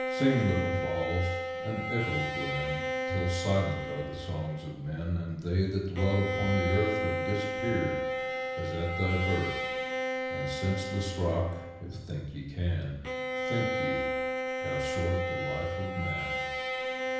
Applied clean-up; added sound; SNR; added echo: none; Bowed string instrument; 2 dB; reverberation time 0.9 s.